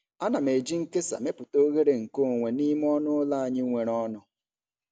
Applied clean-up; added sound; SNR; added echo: none; none; none; none.